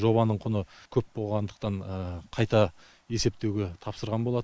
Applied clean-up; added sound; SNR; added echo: neural mask model Resemble Enhance denoiser.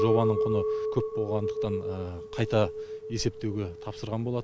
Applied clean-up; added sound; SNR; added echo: none; Chink, clink; 1 dB; none.